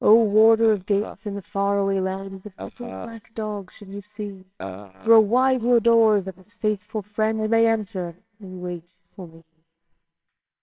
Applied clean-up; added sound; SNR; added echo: neural separator model SepFormer WHAMR!.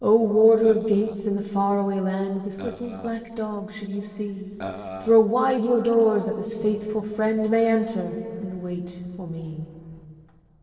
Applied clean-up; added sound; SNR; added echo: neural separator model SepFormer DNS4.